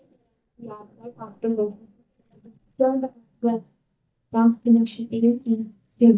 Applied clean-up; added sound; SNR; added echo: neural mask model DeepFilterNet 3.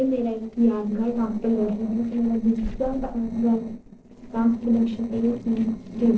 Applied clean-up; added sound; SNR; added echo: neural separator model SepFormer DNS4.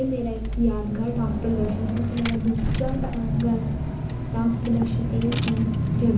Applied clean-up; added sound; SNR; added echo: none; Engine / Car; 0 dB; reverberation time 0.8 s.